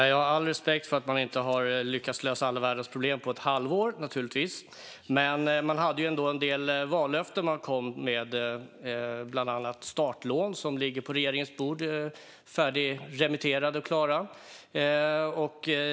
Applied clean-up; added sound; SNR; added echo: none; none; none; none.